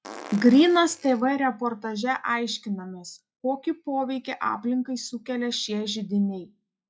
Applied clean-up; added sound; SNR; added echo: classical method log-MMSE.